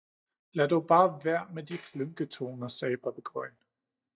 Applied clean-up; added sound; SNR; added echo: neural mask model DeepFilterNet 3.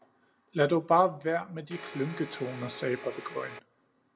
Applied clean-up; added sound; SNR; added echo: none; Domestic sounds, home sounds; 13 dB; reverberation time 0.3 s.